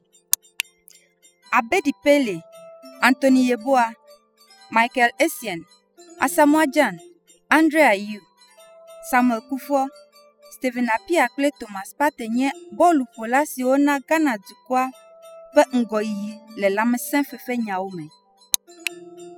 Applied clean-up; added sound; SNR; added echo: classical method spectral subtraction.